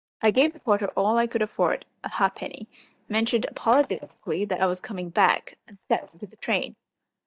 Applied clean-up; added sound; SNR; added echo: neural mask model DeepFilterNet 3.